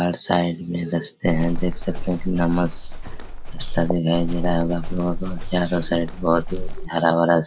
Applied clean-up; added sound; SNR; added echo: none; Livestock, farm animals, working animals; 2 dB; none.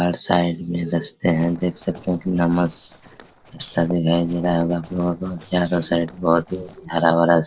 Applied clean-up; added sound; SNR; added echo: neural separator model SepFormer DNS4.